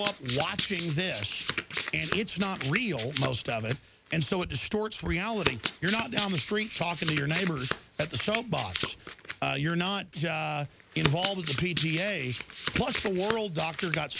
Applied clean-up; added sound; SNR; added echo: none; Domestic sounds, home sounds; 3 dB; none.